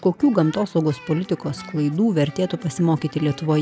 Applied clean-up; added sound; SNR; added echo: none; none; none; none.